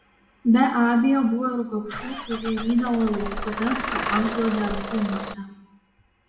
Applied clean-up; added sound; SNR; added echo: none; Engine starting / Bus; 7 dB; reverberation time 1.0 s.